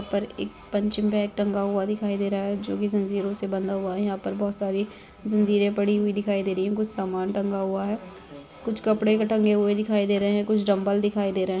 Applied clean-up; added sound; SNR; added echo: none; none; none; none.